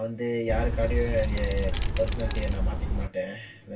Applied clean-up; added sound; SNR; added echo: none; Wind; -4 dB; reverberation time 0.1 s.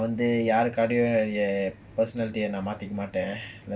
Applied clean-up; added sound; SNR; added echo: none; none; none; none.